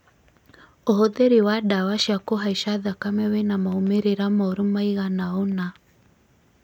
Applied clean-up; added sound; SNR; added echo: none; none; none; none.